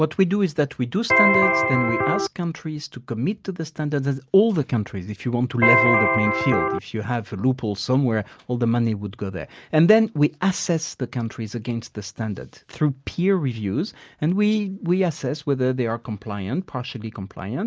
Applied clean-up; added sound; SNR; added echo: none; Electric guitar; -4 dB; none.